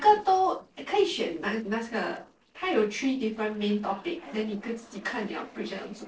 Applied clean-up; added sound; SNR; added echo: neural separator model SepFormer DNS4.